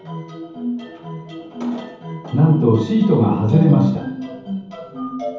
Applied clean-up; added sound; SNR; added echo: none; none; none; reverberation time 0.9 s.